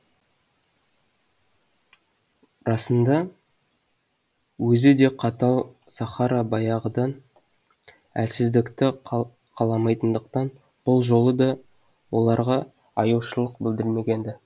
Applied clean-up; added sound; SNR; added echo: none; none; none; none.